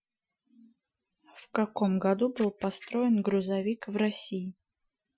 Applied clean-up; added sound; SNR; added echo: classical method Wiener filter.